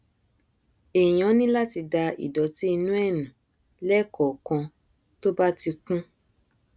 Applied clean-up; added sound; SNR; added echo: none; none; none; none.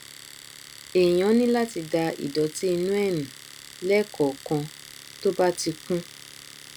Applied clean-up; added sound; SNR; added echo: none; Domestic sounds, home sounds; 18 dB; none.